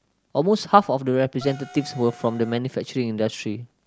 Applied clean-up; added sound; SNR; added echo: none; Wind instrument, woodwind instrument; 19 dB; none.